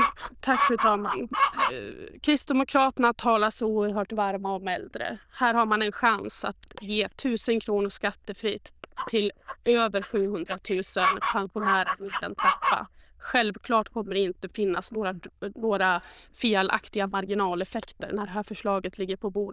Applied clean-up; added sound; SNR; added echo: neural diffusion model UNIVERSE++.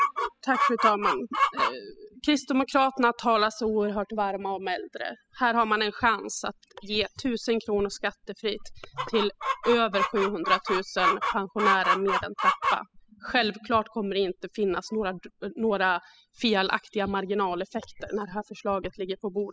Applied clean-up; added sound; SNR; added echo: classical method spectral subtraction.